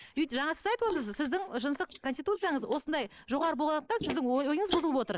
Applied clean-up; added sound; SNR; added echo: neural mask model Resemble Enhance denoiser.